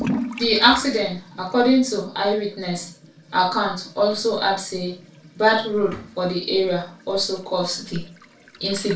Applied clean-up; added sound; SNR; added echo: none; Toilet flush / Liquid; 14 dB; reverberation time 0.3 s.